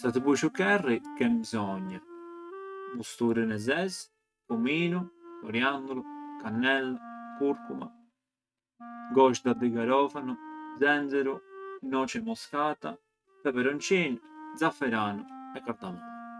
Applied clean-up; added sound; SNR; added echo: neural mask model RNNoise.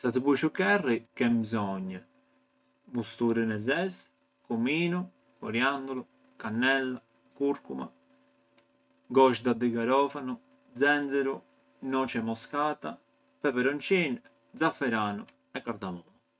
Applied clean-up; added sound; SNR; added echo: none; none; none; none.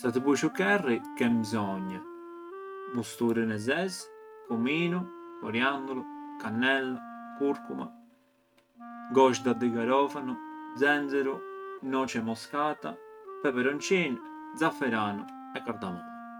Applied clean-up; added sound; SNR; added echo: none; Wind instrument, woodwind instrument; 13 dB; none.